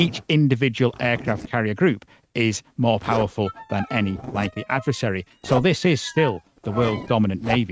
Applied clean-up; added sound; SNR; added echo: neural mask model RNNoise.